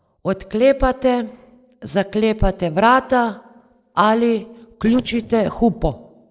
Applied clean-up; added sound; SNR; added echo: neural separator model SepFormer DNS4.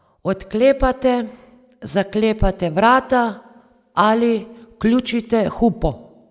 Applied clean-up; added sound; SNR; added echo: none; none; none; none.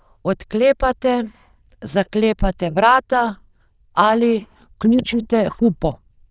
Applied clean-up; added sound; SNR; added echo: neural diffusion model UNIVERSE++.